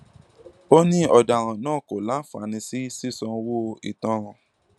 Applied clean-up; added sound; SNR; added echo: none; none; none; none.